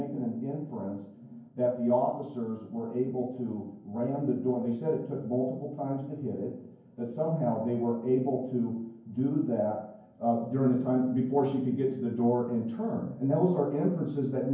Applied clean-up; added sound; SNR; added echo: none; none; none; reverberation time 0.9 s.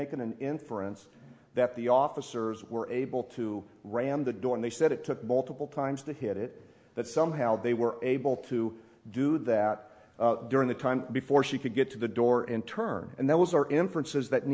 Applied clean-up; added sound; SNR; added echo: none; none; none; none.